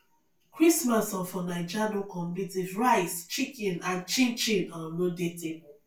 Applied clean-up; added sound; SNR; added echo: none; none; none; reverberation time 0.2 s.